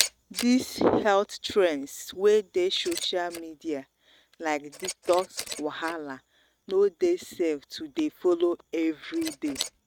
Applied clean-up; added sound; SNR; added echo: neural mask model RNNoise.